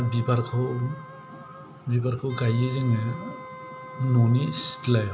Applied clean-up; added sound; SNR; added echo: none; Wind instrument, woodwind instrument; 17 dB; none.